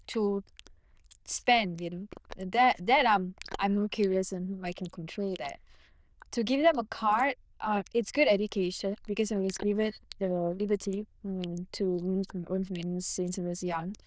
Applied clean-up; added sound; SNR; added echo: neural diffusion model UNIVERSE++.